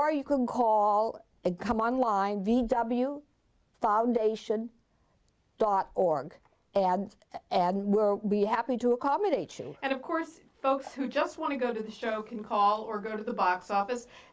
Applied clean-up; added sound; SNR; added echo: none; none; none; none.